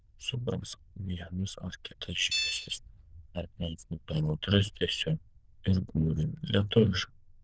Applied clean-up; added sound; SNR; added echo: neural diffusion model UNIVERSE++.